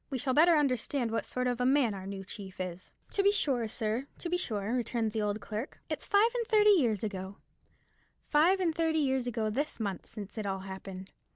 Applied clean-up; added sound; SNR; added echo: none; none; none; none.